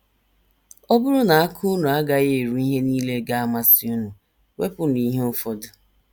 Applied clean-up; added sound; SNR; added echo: none; none; none; none.